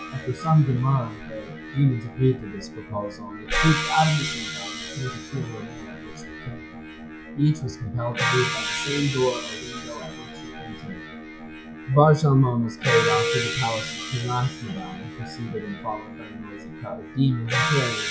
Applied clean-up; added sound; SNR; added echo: classical method log-MMSE.